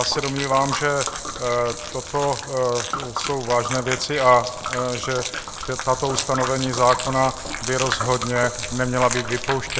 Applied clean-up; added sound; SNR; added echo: neural mask model Resemble Enhance denoiser.